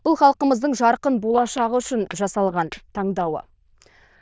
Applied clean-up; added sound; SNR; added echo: neural diffusion model UNIVERSE++.